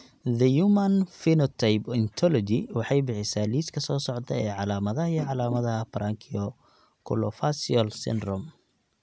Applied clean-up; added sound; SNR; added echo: none; none; none; none.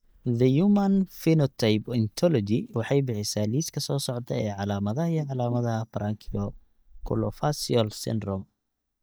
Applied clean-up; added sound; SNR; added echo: neural mask model DeepFilterNet 3.